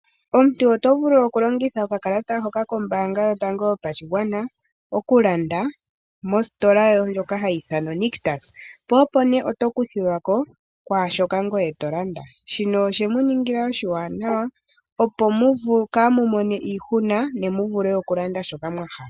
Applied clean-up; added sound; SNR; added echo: none; none; none; none.